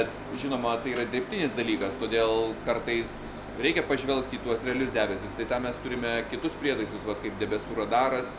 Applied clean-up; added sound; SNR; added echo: none; none; none; none.